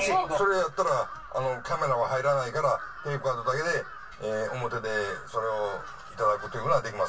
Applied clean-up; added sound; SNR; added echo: none; Crow; 15 dB; reverberation time 0.1 s.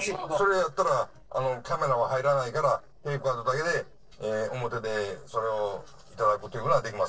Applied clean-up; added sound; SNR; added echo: neural separator model SepFormer DNS4.